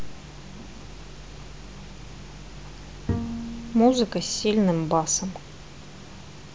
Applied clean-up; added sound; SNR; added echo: none; Bowed string instrument; 6 dB; none.